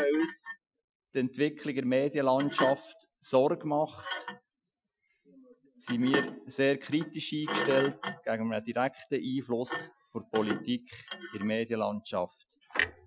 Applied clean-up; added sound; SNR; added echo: classical method Wiener filter.